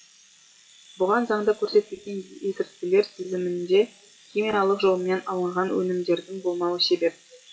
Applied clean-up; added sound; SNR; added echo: classical method WPE with log-MMSE.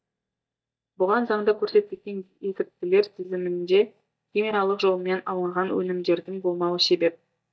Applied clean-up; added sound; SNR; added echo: neural mask model DeepFilterNet 3.